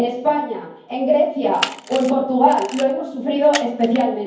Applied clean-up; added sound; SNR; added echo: none; Camera; 13 dB; reverberation time 0.9 s.